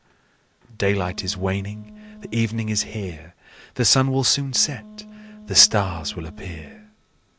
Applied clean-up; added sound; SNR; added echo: none; Wind instrument, woodwind instrument; 19 dB; none.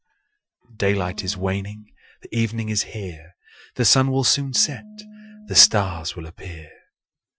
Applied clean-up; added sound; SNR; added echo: classical method Wiener filter.